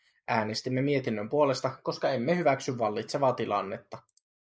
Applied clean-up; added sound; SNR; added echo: neural mask model Resemble Enhance denoiser.